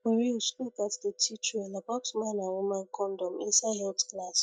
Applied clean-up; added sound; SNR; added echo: neural mask model DeepFilterNet 3.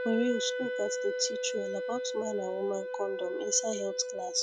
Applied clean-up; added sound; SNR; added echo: none; Wind instrument, woodwind instrument; 2 dB; none.